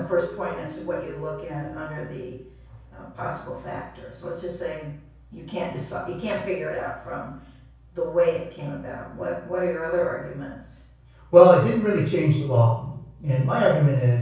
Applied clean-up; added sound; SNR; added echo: none; Siren; 15 dB; reverberation time 0.6 s.